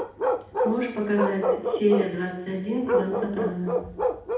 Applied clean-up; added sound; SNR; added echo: none; Bark; 0 dB; reverberation time 0.8 s.